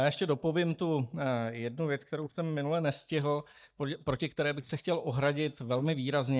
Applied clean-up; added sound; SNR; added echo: neural mask model DeepFilterNet 3.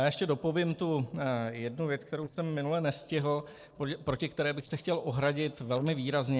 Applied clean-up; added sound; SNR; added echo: neural separator model SepFormer DNS4.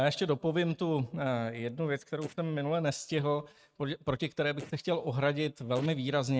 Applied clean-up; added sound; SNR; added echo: neural mask model RNNoise.